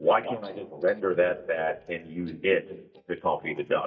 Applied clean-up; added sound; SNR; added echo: neural mask model DeepFilterNet 3.